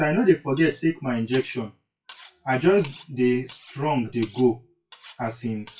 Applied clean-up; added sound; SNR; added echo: classical method WPE with log-MMSE.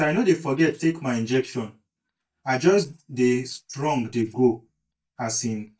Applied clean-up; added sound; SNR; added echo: neural mask model DeepFilterNet 3.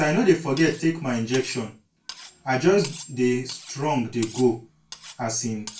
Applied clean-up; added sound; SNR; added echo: none; Cutlery, silverware; 18 dB; reverberation time 0.2 s.